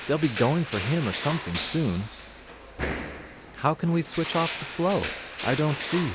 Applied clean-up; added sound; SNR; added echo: none; Crushing; 5 dB; none.